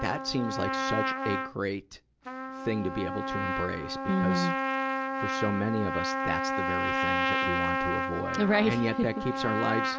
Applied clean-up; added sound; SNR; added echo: none; Trumpet; 0 dB; none.